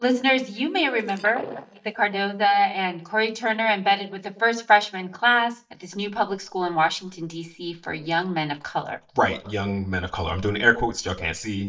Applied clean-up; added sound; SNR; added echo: neural mask model DeepFilterNet 3.